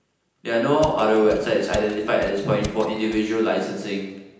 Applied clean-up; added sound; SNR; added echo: none; Mechanisms; 16 dB; reverberation time 0.9 s.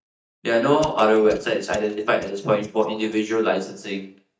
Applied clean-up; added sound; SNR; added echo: neural mask model DeepFilterNet 3.